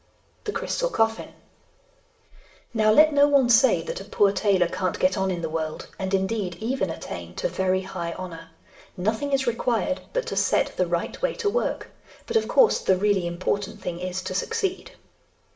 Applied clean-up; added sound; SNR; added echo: none; none; none; reverberation time 0.4 s.